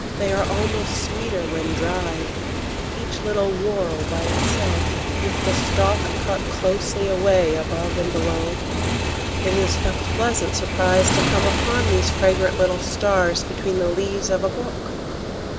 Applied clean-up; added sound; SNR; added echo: none; Motorcycle + Water; 0 dB; none.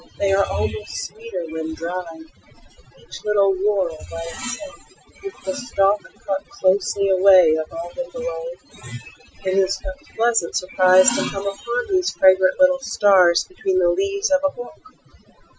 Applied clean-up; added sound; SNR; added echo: classical method Wiener filter.